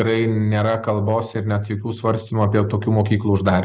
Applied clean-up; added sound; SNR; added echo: none; none; none; none.